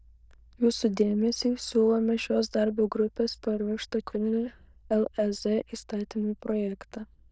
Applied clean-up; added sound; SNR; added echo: neural diffusion model UNIVERSE++.